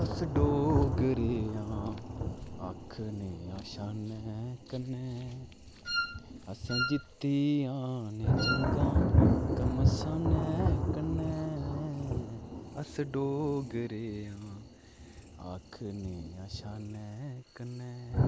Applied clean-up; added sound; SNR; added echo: none; Wind instrument, woodwind instrument + Thunder; -2 dB; none.